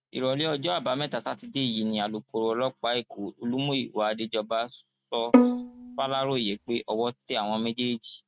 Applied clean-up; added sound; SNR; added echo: neural mask model RNNoise.